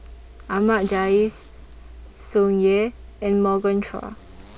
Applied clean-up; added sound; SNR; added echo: none; Zipper (clothing); 18 dB; none.